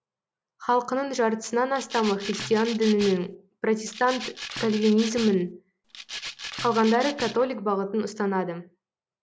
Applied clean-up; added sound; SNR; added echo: none; Rattle (instrument); 11 dB; none.